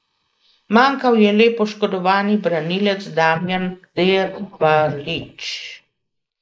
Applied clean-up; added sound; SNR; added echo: neural mask model Resemble Enhance denoiser.